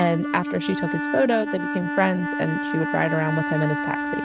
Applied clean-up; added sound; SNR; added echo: neural mask model RNNoise.